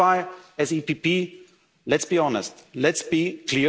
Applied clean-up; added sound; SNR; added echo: none; none; none; none.